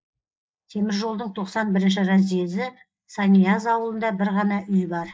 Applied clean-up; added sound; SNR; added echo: neural mask model Resemble Enhance denoiser.